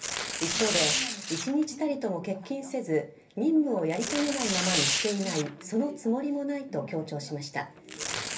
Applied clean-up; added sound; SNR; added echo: none; Tearing; 4 dB; reverberation time 0.3 s.